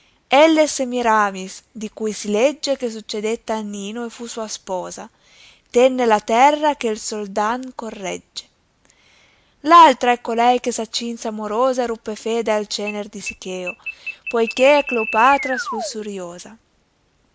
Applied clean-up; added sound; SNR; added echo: none; Alarm; 10 dB; none.